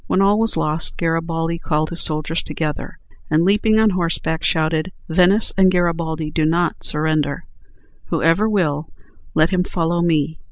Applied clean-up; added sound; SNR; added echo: none; none; none; none.